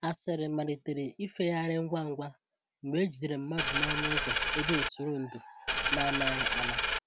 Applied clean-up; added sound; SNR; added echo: none; Coin (dropping); -4 dB; none.